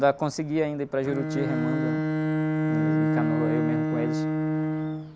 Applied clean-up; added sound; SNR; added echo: none; Bowed string instrument; -3 dB; none.